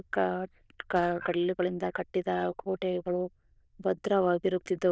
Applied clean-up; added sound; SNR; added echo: neural diffusion model UNIVERSE++.